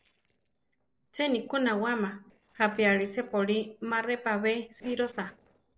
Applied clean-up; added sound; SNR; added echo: neural separator model SepFormer DNS4.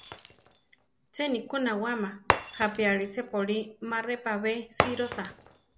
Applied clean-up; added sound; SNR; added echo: none; Shatter; 4 dB; none.